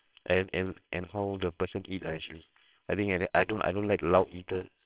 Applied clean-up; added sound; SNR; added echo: neural separator model SepFormer WHAMR!.